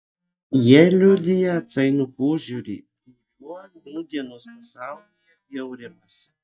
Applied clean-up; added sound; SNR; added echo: neural mask model DeepFilterNet 3.